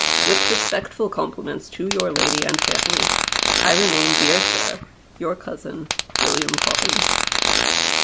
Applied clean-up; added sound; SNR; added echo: none; Fart; -5 dB; none.